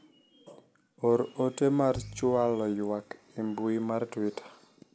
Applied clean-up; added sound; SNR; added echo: none; Piano; 17 dB; none.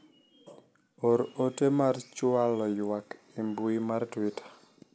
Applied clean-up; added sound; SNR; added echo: none; none; none; none.